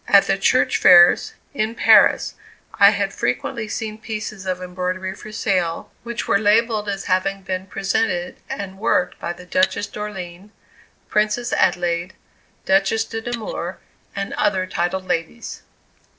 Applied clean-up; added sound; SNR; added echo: neural separator model SepFormer DNS4.